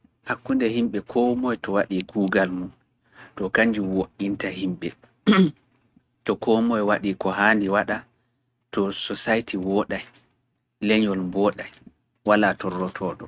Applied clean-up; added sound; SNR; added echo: neural mask model RNNoise.